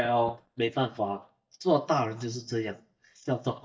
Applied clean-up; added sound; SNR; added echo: neural mask model DeepFilterNet 3.